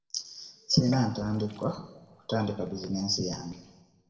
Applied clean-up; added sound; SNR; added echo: none; Water / Splash, splatter; 20 dB; reverberation time 1.0 s.